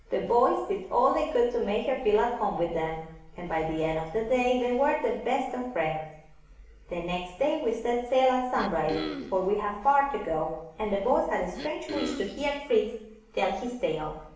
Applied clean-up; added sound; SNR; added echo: none; Cough; 9 dB; reverberation time 0.7 s.